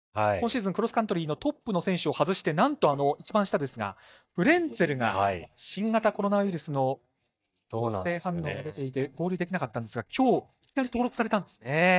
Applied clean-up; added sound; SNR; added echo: neural mask model DeepFilterNet 3.